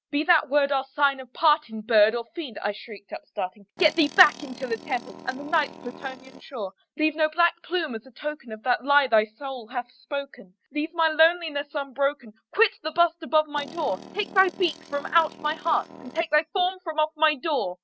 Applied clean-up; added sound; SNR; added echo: neural mask model RNNoise.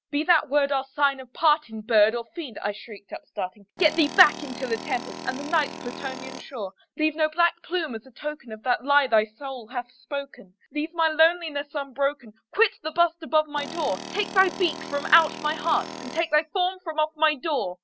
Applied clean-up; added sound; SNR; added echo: none; Tools; 11 dB; none.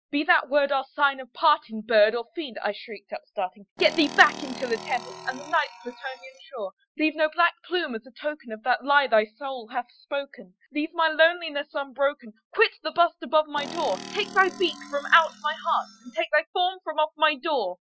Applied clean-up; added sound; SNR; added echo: classical method Wiener filter.